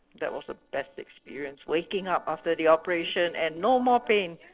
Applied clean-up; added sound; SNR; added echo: neural separator model SepFormer DNS4.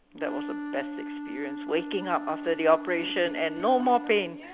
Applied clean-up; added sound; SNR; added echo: none; Wind instrument, woodwind instrument; 9 dB; none.